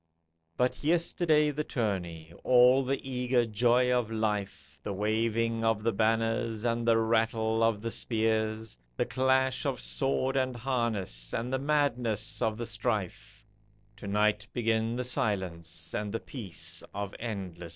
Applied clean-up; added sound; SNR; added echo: neural separator model SepFormer DNS4.